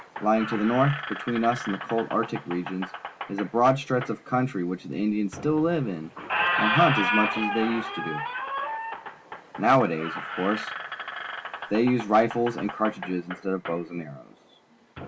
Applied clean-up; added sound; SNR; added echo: none; Squeak; 6 dB; none.